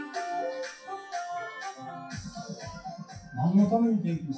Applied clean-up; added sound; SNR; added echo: classical method WPE with log-MMSE.